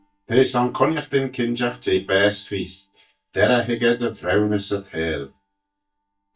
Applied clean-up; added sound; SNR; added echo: neural mask model DeepFilterNet 3.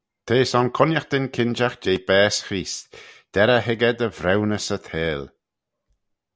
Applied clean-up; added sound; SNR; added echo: none; none; none; none.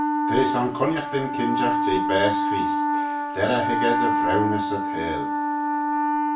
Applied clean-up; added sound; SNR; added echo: none; Wind instrument, woodwind instrument; -3 dB; reverberation time 0.3 s.